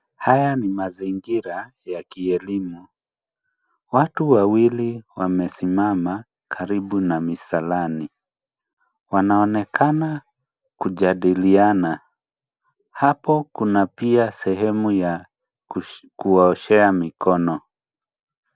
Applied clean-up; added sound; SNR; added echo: none; none; none; none.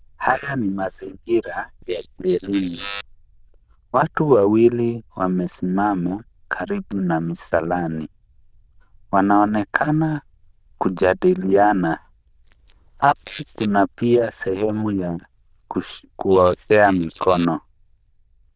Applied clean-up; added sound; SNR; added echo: neural diffusion model UNIVERSE++.